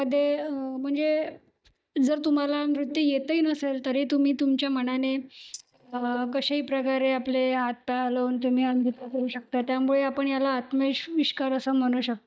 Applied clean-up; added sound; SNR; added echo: neural mask model DeepFilterNet 3.